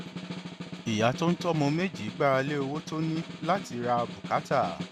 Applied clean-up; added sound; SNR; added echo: none; Snare drum; 10 dB; none.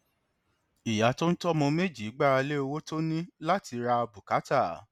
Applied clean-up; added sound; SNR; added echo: none; none; none; none.